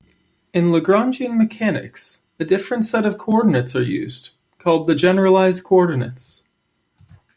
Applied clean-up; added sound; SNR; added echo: none; none; none; none.